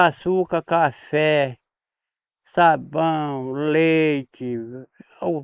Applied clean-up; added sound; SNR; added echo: neural mask model Resemble Enhance denoiser.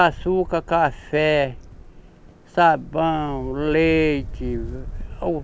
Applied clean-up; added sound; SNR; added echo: none; Wind; 12 dB; none.